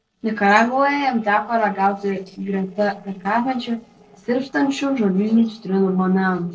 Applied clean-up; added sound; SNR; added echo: neural separator model SepFormer DNS4.